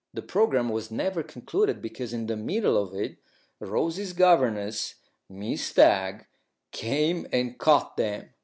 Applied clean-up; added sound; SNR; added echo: none; none; none; none.